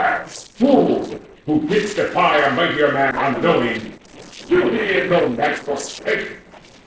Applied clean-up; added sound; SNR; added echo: neural separator model SepFormer DNS4.